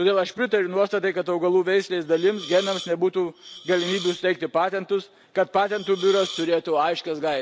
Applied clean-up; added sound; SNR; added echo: none; Hiss; 13 dB; none.